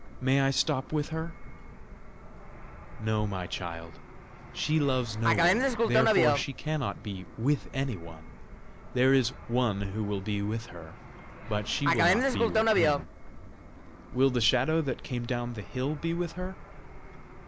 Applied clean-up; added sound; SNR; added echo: none; Fixed-wing aircraft, airplane; 2 dB; none.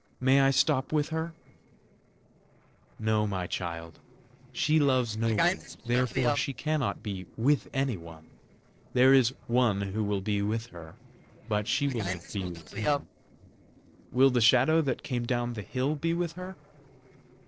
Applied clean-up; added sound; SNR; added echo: neural separator model SepFormer DNS4.